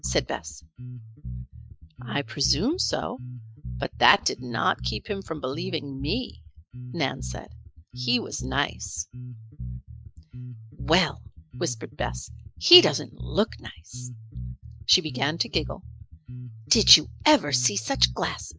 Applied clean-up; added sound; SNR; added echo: classical method Wiener filter.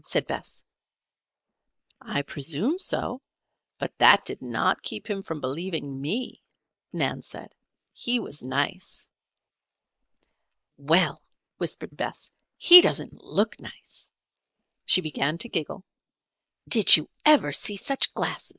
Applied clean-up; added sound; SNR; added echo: neural mask model Resemble Enhance denoiser.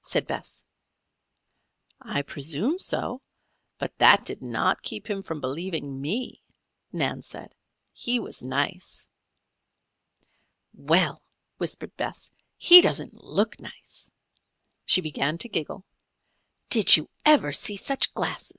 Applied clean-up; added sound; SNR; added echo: none; none; none; none.